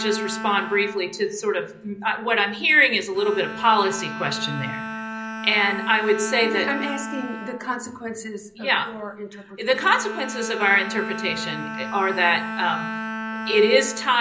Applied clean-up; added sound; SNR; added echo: none; Bowed string instrument; 9 dB; reverberation time 0.5 s.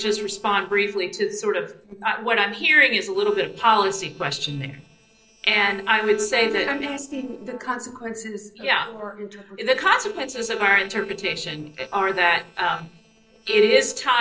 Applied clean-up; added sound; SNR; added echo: neural separator model SepFormer DNS4.